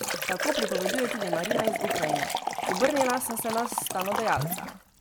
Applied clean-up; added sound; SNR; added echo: none; Liquid; 0 dB; none.